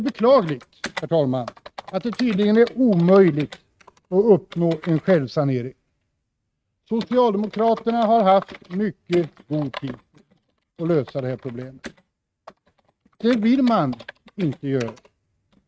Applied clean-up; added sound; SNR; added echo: neural mask model RNNoise.